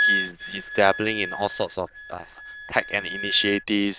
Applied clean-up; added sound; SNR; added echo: neural diffusion model UNIVERSE++.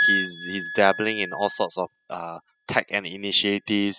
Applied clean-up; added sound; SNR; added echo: classical method spectral subtraction.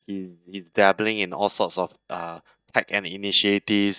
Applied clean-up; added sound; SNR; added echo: neural mask model DeepFilterNet 3.